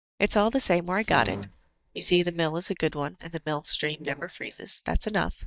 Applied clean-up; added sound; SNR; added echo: neural mask model DeepFilterNet 3.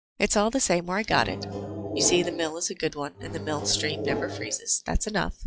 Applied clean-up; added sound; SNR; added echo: classical method log-MMSE.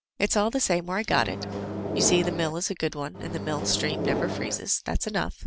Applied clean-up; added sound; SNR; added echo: none; Microwave oven; 3 dB; none.